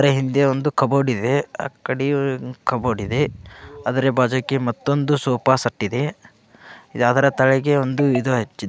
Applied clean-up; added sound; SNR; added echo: none; none; none; none.